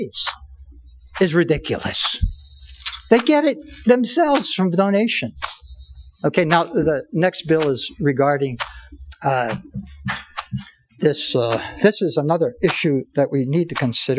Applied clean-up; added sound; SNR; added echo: classical method Wiener filter.